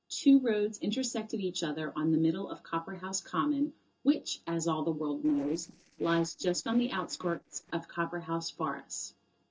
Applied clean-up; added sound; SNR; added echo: neural separator model SepFormer DNS4.